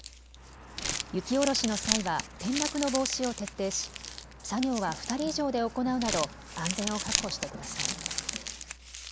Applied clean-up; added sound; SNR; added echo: none; Crumpling, crinkling; 4 dB; none.